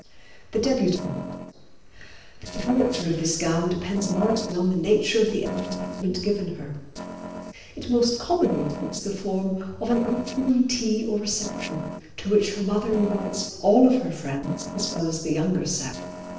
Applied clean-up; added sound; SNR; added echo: neural separator model SepFormer DNS4.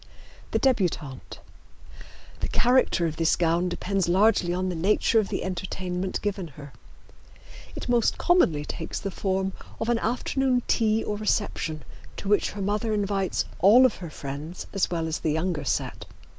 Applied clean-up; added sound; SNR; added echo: none; none; none; none.